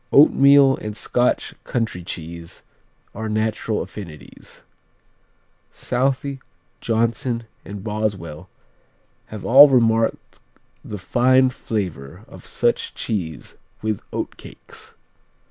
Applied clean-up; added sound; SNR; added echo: none; none; none; none.